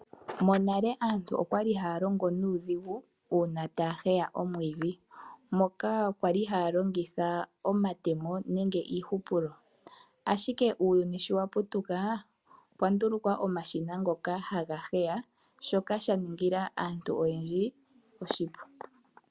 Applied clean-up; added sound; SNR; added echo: none; none; none; none.